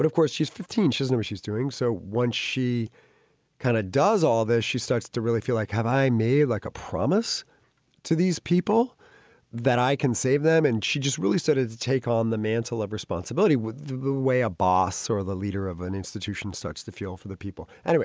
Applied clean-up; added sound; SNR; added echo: none; none; none; none.